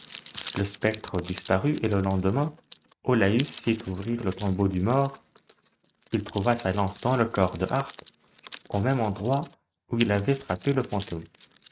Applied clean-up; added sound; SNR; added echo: neural mask model RNNoise.